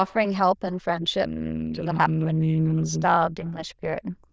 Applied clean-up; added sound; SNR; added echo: neural diffusion model UNIVERSE++.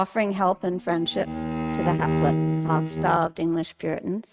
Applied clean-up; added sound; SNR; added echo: neural mask model RNNoise.